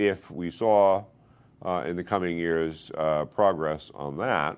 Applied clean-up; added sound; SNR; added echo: none; none; none; none.